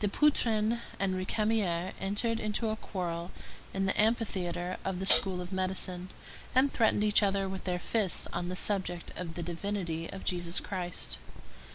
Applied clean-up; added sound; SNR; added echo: none; Hi-hat; 3 dB; none.